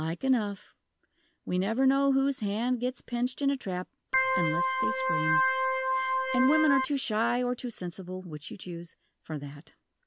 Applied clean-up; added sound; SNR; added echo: none; Organ; -3 dB; none.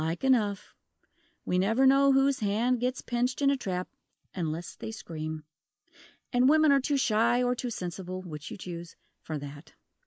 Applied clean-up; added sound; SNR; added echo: neural mask model Resemble Enhance denoiser.